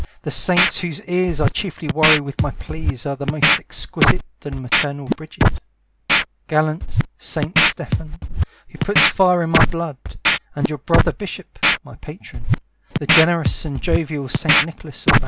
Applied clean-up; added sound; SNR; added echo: none; Scratching (performance technique); -3 dB; none.